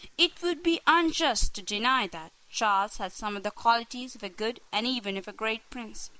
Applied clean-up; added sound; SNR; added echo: neural mask model Resemble Enhance denoiser.